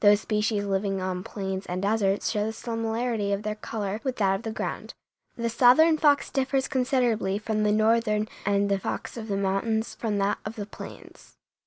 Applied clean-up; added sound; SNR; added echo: none; none; none; none.